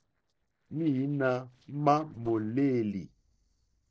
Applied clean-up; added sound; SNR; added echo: neural separator model SepFormer DNS4.